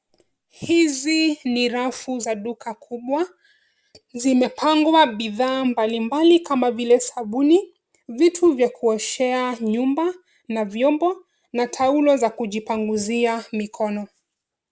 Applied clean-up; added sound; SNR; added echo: none; none; none; none.